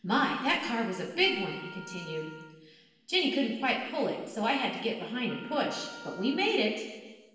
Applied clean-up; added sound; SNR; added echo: none; Wind instrument, woodwind instrument; 19 dB; reverberation time 1.4 s.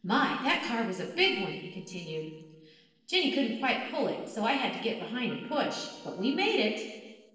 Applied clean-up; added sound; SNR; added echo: neural separator model SepFormer DNS4.